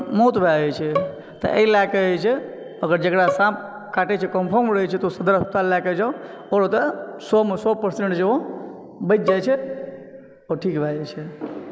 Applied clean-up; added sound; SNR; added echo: none; Bowed string instrument; 10 dB; none.